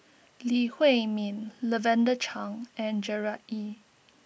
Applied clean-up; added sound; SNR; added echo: none; none; none; none.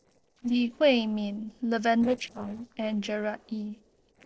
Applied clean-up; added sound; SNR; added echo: neural separator model SepFormer DNS4.